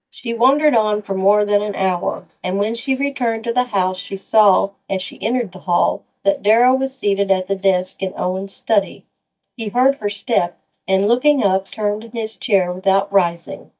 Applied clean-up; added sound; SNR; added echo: neural mask model DeepFilterNet 3.